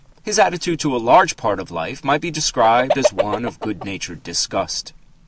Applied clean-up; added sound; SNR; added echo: none; Chicken, rooster; 4 dB; none.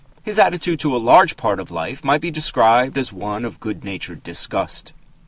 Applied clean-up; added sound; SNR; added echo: none; none; none; none.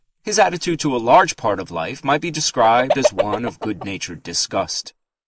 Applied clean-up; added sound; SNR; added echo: neural mask model Resemble Enhance denoiser.